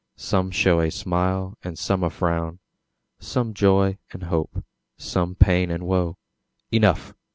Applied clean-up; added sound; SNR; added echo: none; none; none; none.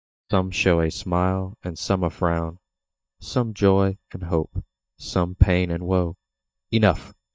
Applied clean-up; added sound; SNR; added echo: neural mask model DeepFilterNet 3.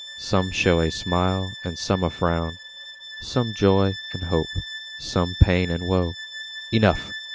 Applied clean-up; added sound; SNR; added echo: none; Bowed string instrument; 13 dB; none.